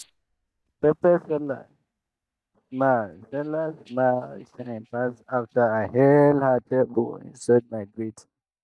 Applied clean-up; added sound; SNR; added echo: neural mask model DeepFilterNet 3.